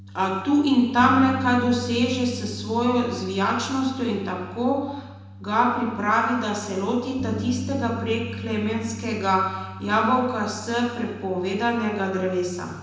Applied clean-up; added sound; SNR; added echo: none; Bass guitar; 12 dB; reverberation time 1.0 s.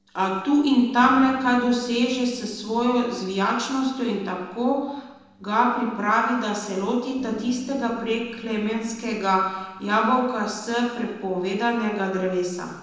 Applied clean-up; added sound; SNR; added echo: neural separator model SepFormer DNS4.